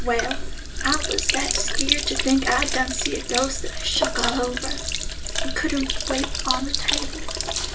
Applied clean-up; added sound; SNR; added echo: none; Sink (filling or washing); -2 dB; reverberation time 0.2 s.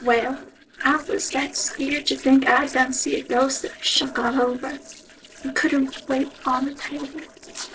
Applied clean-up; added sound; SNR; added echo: neural separator model SepFormer DNS4.